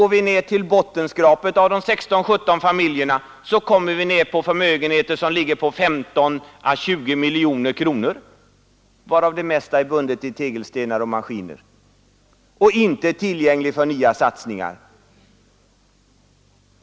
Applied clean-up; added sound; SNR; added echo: none; none; none; none.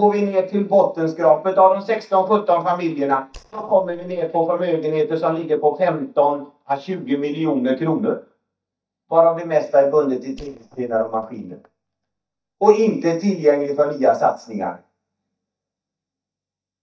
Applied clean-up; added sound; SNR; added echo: neural mask model DeepFilterNet 3.